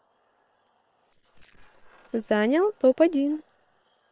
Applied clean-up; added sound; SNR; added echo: neural separator model SepFormer WHAM!.